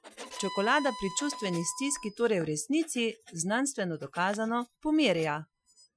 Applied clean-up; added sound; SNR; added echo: classical method Wiener filter.